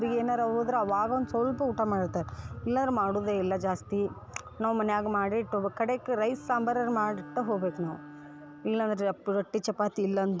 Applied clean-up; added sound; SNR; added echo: none; Bowed string instrument; 19 dB; none.